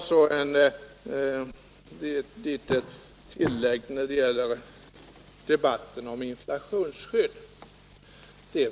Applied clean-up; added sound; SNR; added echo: none; Walk, footsteps; 10 dB; none.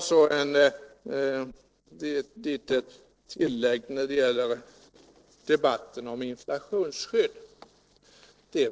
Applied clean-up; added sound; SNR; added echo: neural separator model SepFormer DNS4.